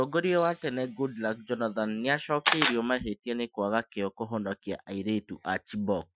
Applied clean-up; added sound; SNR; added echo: classical method Wiener filter.